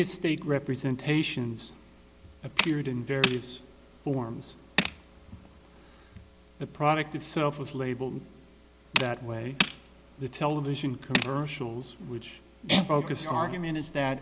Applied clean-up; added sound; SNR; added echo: none; Tools; 2 dB; none.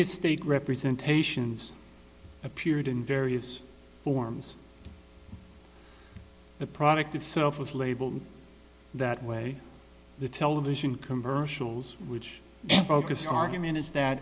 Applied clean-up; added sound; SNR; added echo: none; none; none; none.